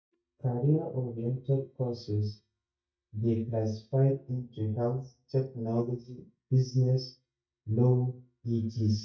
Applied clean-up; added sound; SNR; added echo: neural mask model DeepFilterNet 3.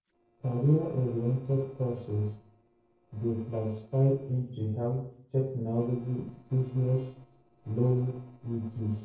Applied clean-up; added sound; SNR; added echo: neural separator model SepFormer DNS4.